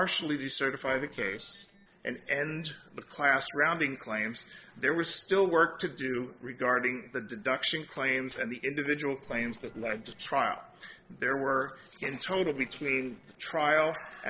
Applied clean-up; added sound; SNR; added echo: neural separator model SepFormer DNS4.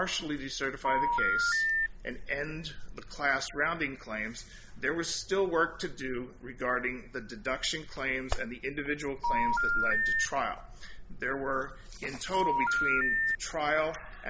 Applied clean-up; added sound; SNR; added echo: none; Telephone; -4 dB; none.